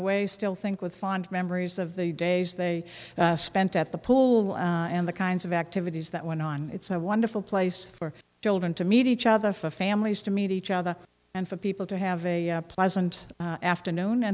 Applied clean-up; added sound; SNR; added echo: none; none; none; none.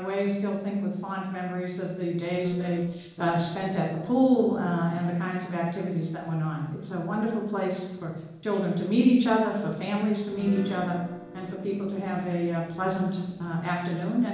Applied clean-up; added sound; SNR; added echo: neural separator model SepFormer DNS4.